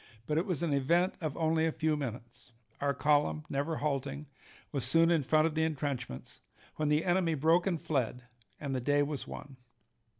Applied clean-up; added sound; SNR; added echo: none; none; none; none.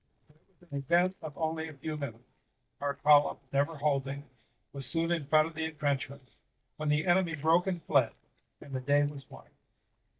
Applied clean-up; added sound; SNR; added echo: neural mask model DeepFilterNet 3.